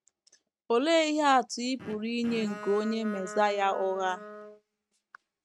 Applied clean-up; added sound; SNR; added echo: neural mask model RNNoise.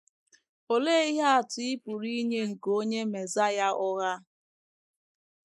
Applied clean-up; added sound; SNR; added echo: neural mask model Resemble Enhance denoiser.